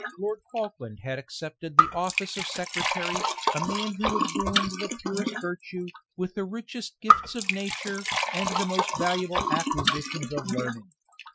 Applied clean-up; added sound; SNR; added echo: classical method Wiener filter.